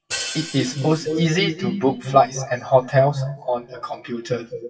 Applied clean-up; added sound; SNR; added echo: classical method WPE with log-MMSE.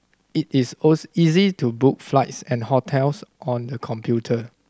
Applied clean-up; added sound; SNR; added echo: none; none; none; none.